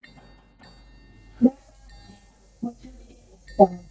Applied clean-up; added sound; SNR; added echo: neural mask model DeepFilterNet 3.